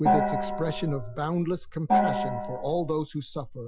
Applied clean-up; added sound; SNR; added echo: classical method Wiener filter.